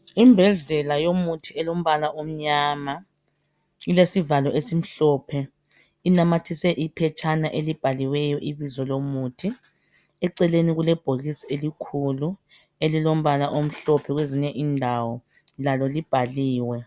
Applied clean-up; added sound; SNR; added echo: none; none; none; none.